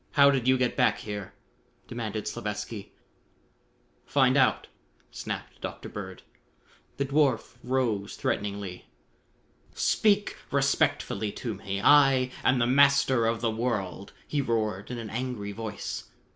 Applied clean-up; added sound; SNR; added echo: none; none; none; none.